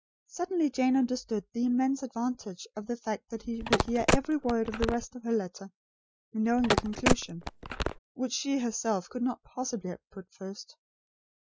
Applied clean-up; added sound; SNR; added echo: none; Telephone; -2 dB; none.